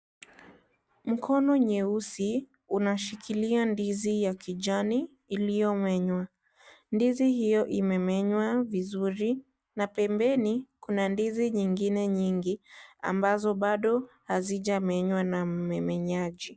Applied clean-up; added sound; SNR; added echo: none; none; none; none.